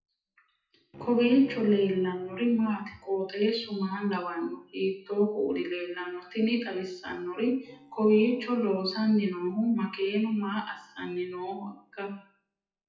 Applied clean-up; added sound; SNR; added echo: classical method WPE with log-MMSE.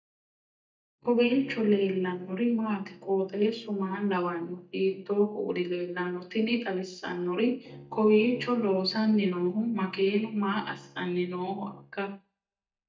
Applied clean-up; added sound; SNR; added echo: neural mask model DeepFilterNet 3.